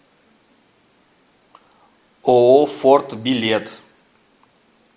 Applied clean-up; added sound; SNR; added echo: none; none; none; none.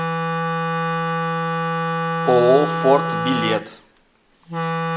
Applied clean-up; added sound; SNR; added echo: none; Wind instrument, woodwind instrument; 0 dB; none.